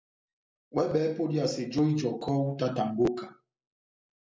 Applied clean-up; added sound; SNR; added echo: none; none; none; none.